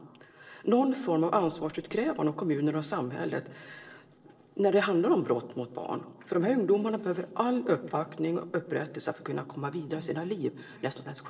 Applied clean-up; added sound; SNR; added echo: neural separator model SepFormer DNS4.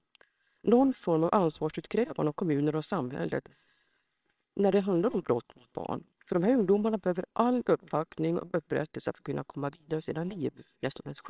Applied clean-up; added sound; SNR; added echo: neural separator model SepFormer WHAMR!.